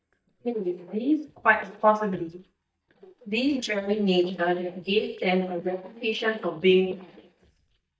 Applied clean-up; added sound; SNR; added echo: neural mask model DeepFilterNet 3.